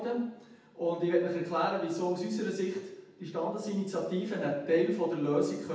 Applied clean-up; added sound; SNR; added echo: none; none; none; reverberation time 0.8 s.